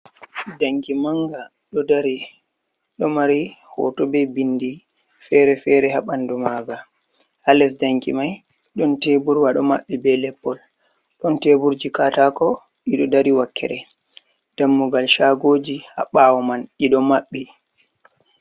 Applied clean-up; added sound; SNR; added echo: none; none; none; none.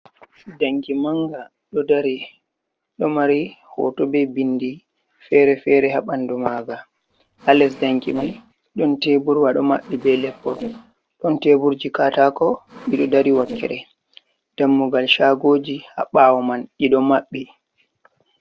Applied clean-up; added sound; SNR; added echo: neural separator model SepFormer DNS4.